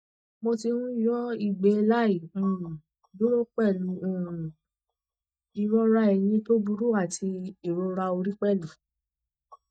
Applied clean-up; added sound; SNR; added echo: neural mask model DeepFilterNet 3.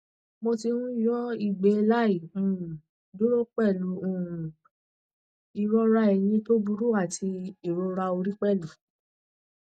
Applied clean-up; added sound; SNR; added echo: none; none; none; none.